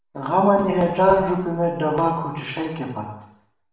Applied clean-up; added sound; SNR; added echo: none; none; none; reverberation time 0.7 s.